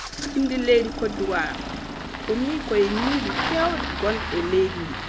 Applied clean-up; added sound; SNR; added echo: none; Engine starting; 5 dB; none.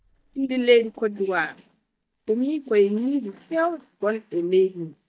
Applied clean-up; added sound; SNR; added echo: neural mask model DeepFilterNet 3.